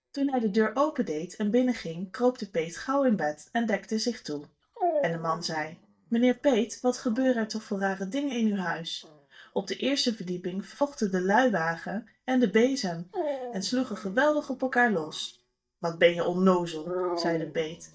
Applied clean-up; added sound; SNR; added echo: neural mask model DeepFilterNet 3.